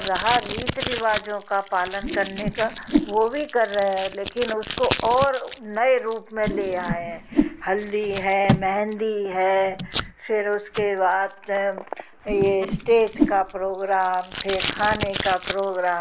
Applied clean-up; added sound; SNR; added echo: none; Packing tape, duct tape + Whoosh, swoosh, swish; 6 dB; none.